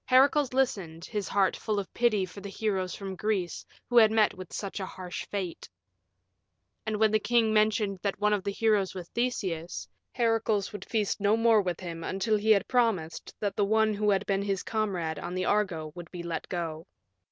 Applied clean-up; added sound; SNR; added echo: none; none; none; none.